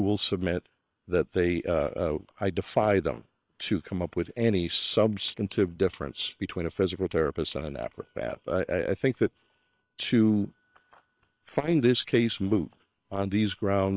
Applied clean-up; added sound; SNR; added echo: neural separator model SepFormer WHAM!.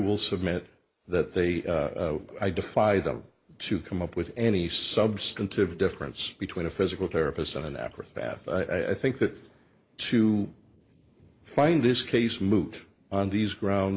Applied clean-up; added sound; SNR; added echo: neural mask model Resemble Enhance denoiser.